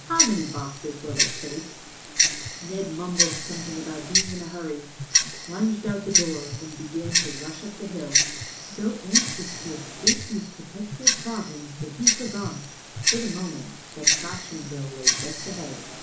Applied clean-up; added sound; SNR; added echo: none; Tick-tock; -5 dB; reverberation time 0.7 s.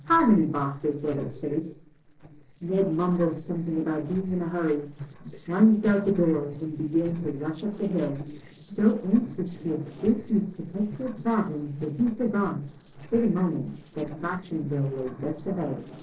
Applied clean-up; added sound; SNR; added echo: neural separator model SepFormer DNS4.